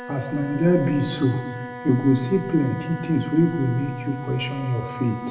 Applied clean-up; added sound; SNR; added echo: none; Wind instrument, woodwind instrument; 13 dB; reverberation time 0.9 s.